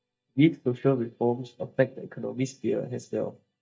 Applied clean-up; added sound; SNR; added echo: neural mask model DeepFilterNet 3.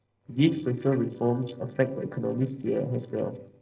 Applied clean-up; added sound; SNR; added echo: neural separator model SepFormer DNS4.